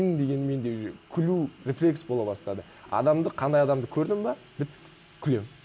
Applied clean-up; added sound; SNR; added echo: none; none; none; none.